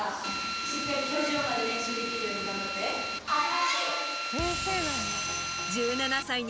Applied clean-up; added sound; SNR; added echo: none; Drill; 2 dB; none.